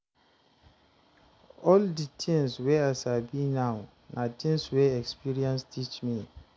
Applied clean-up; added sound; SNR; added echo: none; none; none; none.